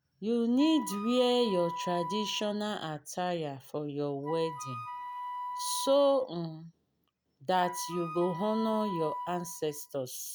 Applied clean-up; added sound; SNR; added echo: none; Wind instrument, woodwind instrument; 8 dB; none.